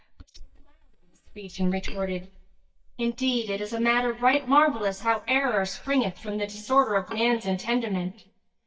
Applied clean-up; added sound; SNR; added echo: neural mask model DeepFilterNet 3.